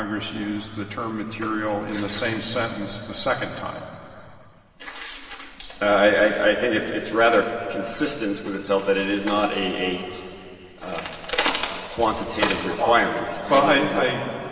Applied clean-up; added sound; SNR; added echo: none; none; none; reverberation time 2.7 s.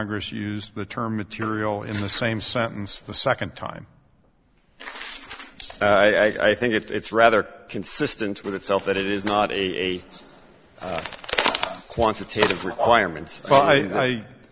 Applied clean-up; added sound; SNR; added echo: none; none; none; none.